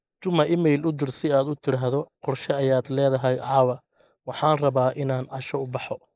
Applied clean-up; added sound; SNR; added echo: neural mask model Resemble Enhance denoiser.